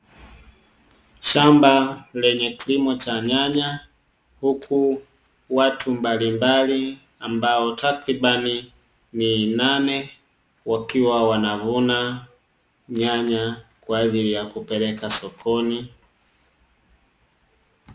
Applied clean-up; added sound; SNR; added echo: none; none; none; none.